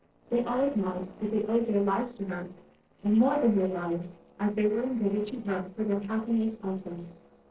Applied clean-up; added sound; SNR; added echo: neural separator model SepFormer DNS4.